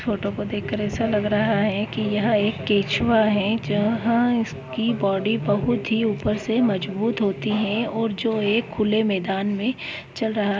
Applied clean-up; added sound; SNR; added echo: none; none; none; none.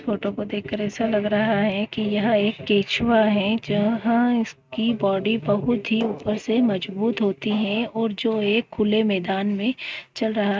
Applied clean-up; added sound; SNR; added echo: neural mask model RNNoise.